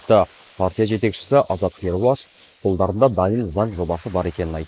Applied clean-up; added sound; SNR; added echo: neural mask model Resemble Enhance denoiser.